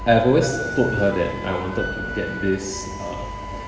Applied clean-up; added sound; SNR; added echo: none; Wind instrument, woodwind instrument; 10 dB; reverberation time 2.1 s.